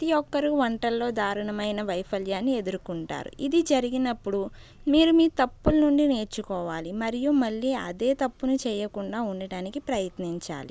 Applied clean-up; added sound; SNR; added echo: none; none; none; none.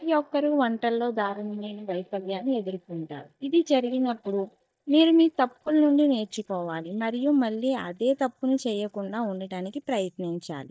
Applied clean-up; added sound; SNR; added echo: neural mask model DeepFilterNet 3.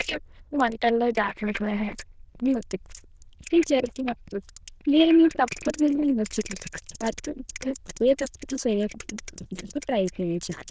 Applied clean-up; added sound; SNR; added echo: neural diffusion model UNIVERSE++.